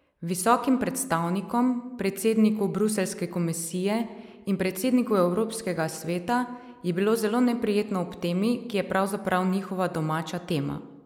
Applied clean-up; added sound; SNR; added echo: neural mask model Resemble Enhance denoiser.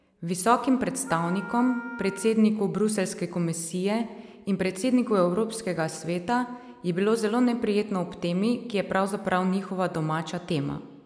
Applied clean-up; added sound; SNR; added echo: none; Wind instrument, woodwind instrument; 16 dB; none.